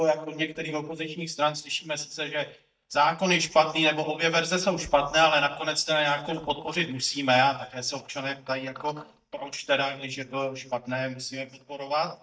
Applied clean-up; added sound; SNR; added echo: neural mask model DeepFilterNet 3.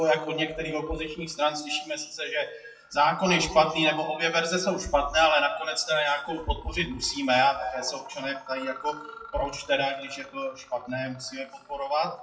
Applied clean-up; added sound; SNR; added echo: classical method WPE with log-MMSE.